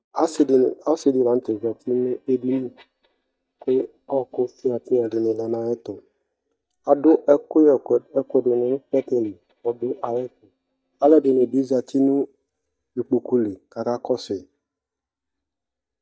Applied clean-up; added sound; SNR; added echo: neural mask model DeepFilterNet 3.